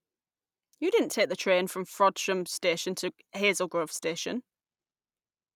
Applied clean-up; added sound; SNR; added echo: none; none; none; none.